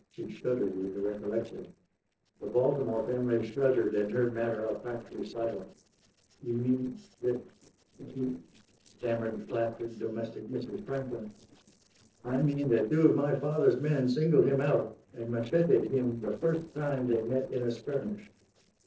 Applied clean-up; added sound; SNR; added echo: neural separator model SepFormer DNS4.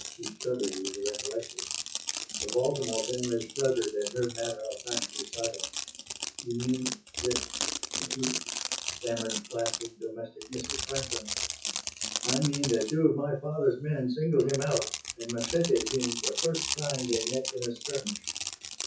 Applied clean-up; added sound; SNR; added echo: classical method WPE with log-MMSE.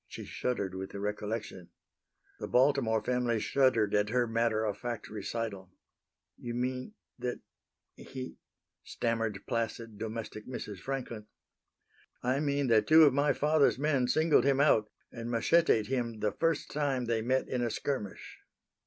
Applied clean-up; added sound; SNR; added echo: none; none; none; none.